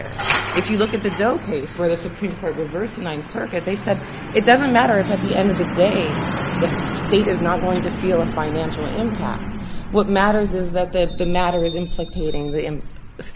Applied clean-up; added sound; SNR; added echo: none; Truck; 5 dB; none.